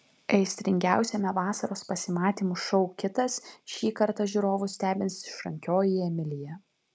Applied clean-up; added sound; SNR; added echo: none; none; none; none.